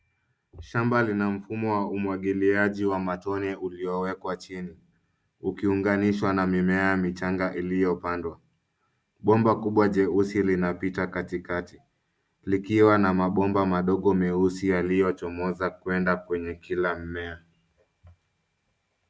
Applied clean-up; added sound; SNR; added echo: none; none; none; none.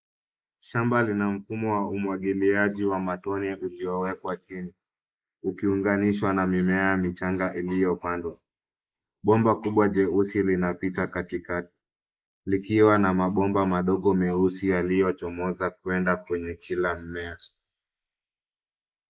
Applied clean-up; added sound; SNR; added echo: neural mask model Resemble Enhance denoiser.